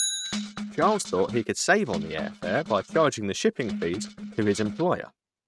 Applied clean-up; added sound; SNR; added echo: neural mask model RNNoise.